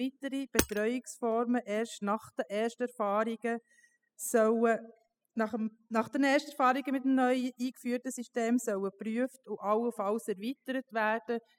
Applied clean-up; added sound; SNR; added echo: classical method spectral subtraction.